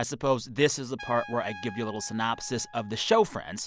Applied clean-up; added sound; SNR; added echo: none; Trumpet; 18 dB; none.